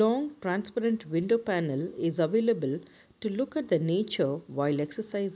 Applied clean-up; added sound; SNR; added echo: none; none; none; none.